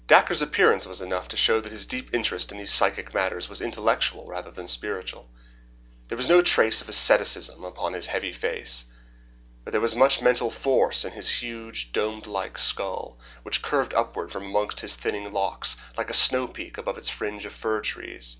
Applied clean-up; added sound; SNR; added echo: none; none; none; none.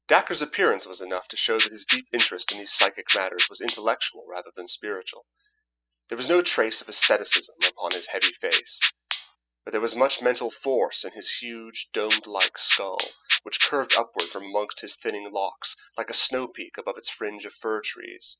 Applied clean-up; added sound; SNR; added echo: classical method spectral subtraction.